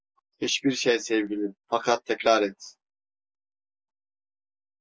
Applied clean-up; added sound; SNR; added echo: none; none; none; none.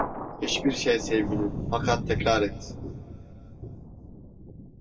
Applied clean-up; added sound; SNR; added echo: none; Thunder; 4 dB; reverberation time 2.3 s.